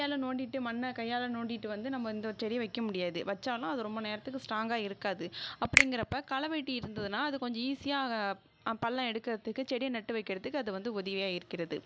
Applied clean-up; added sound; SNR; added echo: none; Finger snapping; -1 dB; none.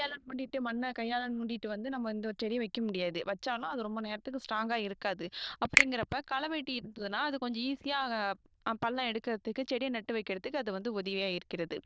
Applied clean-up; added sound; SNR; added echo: neural diffusion model UNIVERSE++.